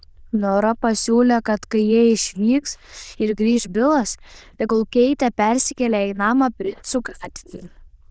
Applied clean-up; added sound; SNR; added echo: neural diffusion model UNIVERSE++.